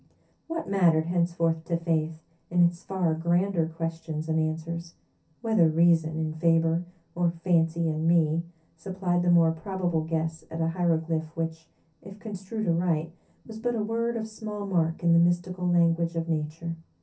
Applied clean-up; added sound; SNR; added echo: none; none; none; reverberation time 0.3 s.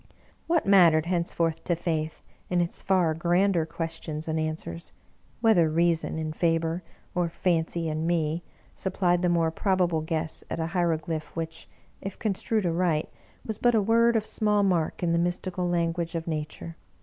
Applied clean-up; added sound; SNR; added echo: none; none; none; none.